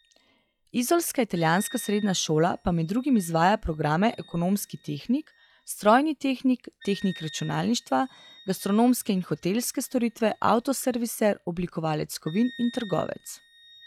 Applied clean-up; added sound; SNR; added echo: classical method log-MMSE.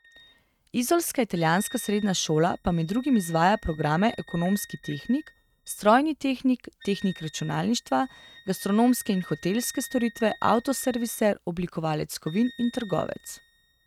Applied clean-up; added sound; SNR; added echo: neural mask model RNNoise.